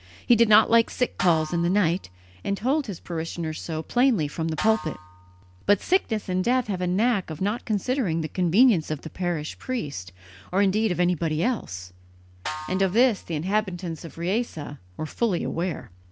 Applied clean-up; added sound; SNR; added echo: none; Snare drum; 14 dB; none.